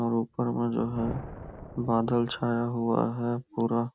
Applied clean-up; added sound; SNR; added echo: none; Thunder; 17 dB; none.